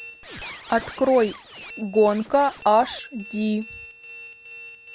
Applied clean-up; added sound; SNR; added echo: none; Squeak; 17 dB; none.